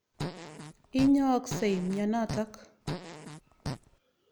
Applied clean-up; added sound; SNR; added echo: none; Fart; 9 dB; none.